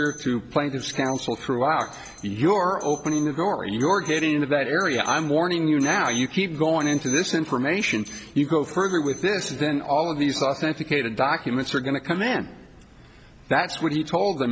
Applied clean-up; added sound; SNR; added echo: none; Alarm; 19 dB; none.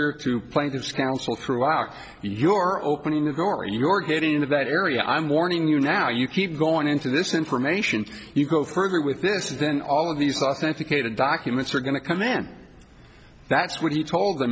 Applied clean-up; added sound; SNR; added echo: none; none; none; none.